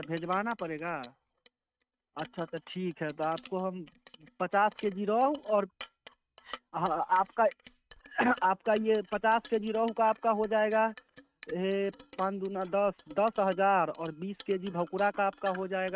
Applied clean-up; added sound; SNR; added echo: neural mask model RNNoise.